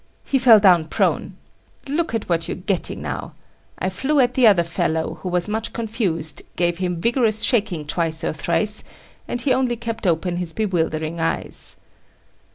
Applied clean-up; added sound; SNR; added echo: none; none; none; none.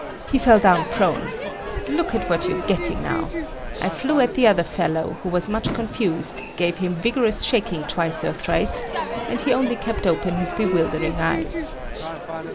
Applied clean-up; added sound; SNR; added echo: none; Crowd / Fireworks; 6 dB; none.